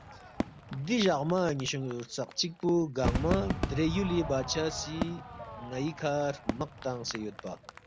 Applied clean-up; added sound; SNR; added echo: none; Crowd / Fireworks; 6 dB; none.